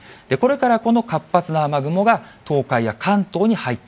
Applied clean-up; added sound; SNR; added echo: none; none; none; none.